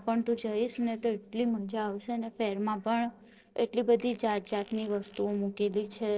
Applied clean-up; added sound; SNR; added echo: neural separator model SepFormer DNS4.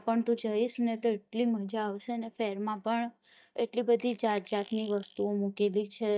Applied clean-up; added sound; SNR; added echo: neural mask model DeepFilterNet 3.